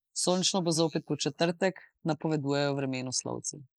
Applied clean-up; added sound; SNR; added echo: neural mask model Resemble Enhance denoiser.